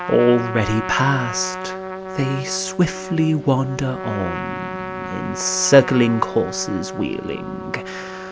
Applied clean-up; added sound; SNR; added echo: none; Trumpet; 9 dB; none.